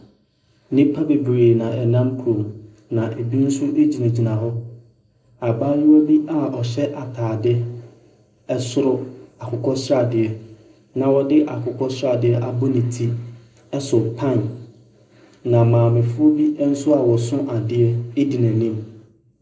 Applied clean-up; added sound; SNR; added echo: none; none; none; reverberation time 0.5 s.